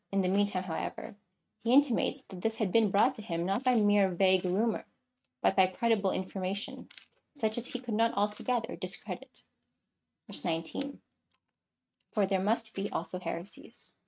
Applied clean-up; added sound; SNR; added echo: neural mask model RNNoise.